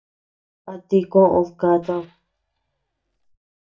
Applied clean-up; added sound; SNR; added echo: neural mask model DeepFilterNet 3.